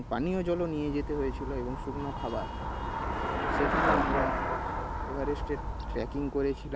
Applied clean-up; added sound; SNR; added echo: none; Traffic noise, roadway noise / Bicycle; -1 dB; none.